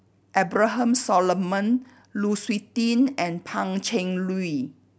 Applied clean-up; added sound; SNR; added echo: none; none; none; none.